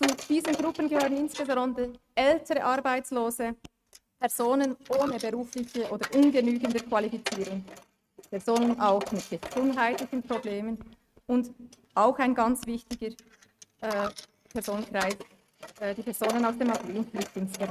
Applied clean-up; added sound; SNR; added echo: neural mask model RNNoise.